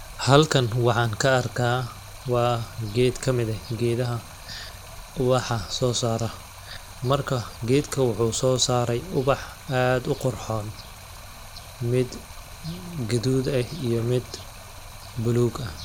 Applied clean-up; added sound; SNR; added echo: none; Stream; 15 dB; none.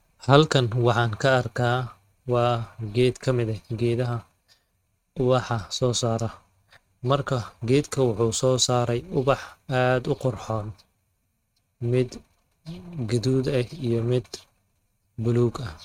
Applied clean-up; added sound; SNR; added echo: neural mask model RNNoise.